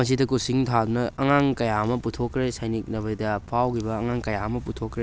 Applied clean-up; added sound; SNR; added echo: none; none; none; none.